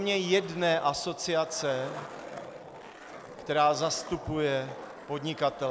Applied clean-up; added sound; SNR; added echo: none; Skateboard; 14 dB; none.